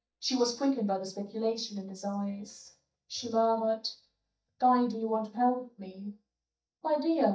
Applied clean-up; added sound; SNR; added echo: neural mask model DeepFilterNet 3.